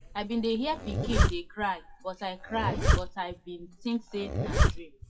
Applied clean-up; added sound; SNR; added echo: classical method WPE with log-MMSE.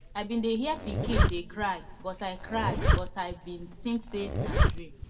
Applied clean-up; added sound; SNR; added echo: none; Zipper (clothing); -4 dB; reverberation time 1.0 s.